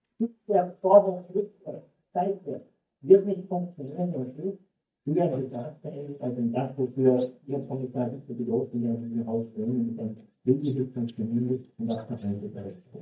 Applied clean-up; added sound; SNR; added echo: neural mask model DeepFilterNet 3.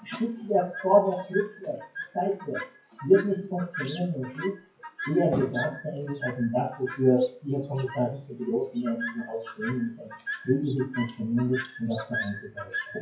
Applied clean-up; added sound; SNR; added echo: classical method WPE with log-MMSE.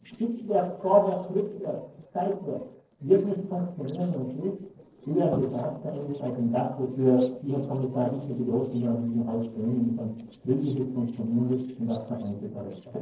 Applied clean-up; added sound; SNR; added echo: neural separator model SepFormer DNS4.